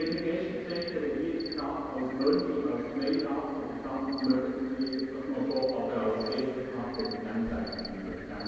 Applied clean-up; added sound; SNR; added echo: none; Cricket; 13 dB; reverberation time 2.2 s.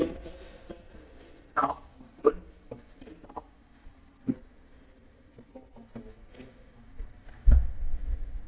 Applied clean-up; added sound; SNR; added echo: neural mask model DeepFilterNet 3.